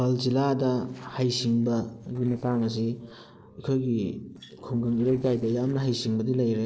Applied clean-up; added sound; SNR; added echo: neural separator model SepFormer DNS4.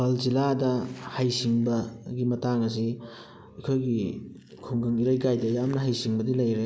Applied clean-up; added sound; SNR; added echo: none; none; none; none.